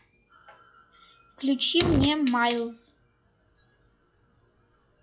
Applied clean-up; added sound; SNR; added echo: classical method log-MMSE.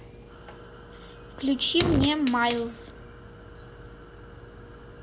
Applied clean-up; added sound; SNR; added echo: none; Fire; 7 dB; none.